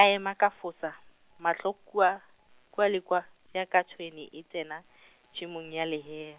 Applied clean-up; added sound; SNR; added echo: none; none; none; none.